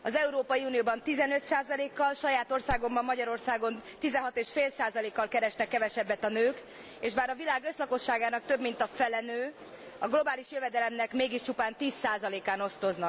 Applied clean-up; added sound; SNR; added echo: none; Wood; 10 dB; none.